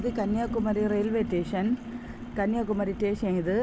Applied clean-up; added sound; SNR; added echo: none; Sink (filling or washing); 10 dB; none.